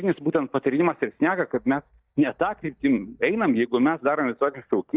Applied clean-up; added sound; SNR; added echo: neural mask model DeepFilterNet 3.